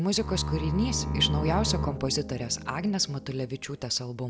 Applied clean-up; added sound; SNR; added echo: none; Bowed string instrument; 3 dB; none.